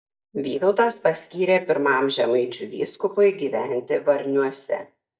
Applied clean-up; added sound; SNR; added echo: neural mask model DeepFilterNet 3.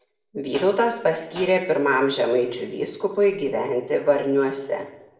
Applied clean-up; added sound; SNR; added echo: none; Hi-hat; 17 dB; reverberation time 0.7 s.